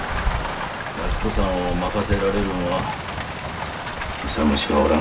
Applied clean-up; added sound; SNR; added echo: none; Rain; 2 dB; reverberation time 0.2 s.